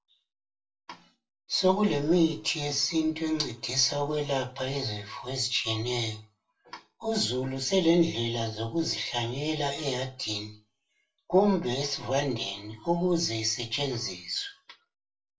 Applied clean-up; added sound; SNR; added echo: none; none; none; reverberation time 0.2 s.